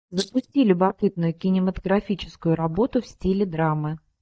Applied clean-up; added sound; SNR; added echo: neural mask model DeepFilterNet 3.